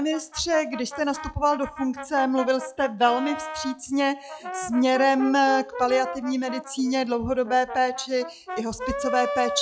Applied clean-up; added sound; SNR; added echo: classical method log-MMSE.